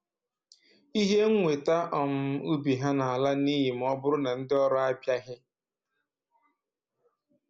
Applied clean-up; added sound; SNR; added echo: none; none; none; none.